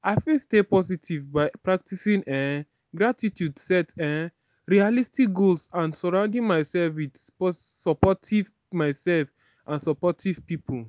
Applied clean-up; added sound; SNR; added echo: none; none; none; none.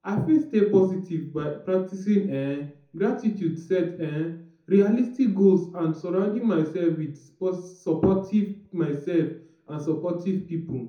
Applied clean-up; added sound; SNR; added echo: none; none; none; reverberation time 0.5 s.